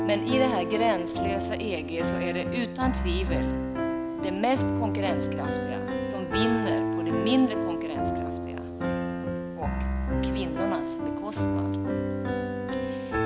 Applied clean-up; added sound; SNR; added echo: none; Piano; -3 dB; none.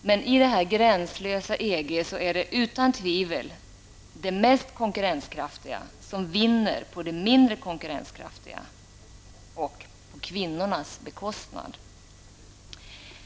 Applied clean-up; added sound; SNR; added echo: none; none; none; none.